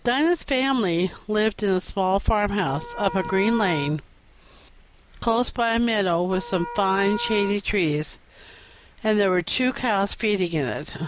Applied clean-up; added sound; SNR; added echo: none; Wind instrument, woodwind instrument; 11 dB; none.